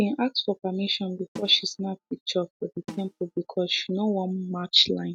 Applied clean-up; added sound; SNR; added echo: neural mask model RNNoise.